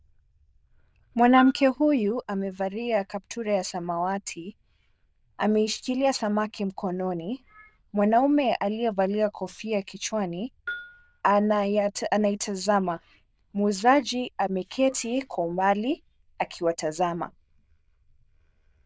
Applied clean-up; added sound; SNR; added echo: neural diffusion model UNIVERSE++.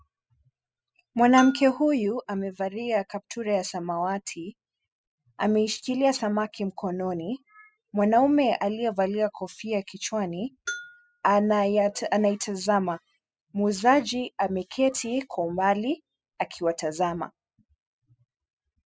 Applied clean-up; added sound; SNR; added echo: classical method spectral subtraction.